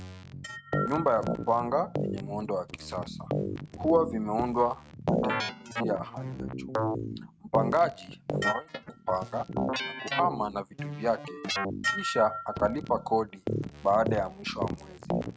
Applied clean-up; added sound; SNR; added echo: neural mask model RNNoise.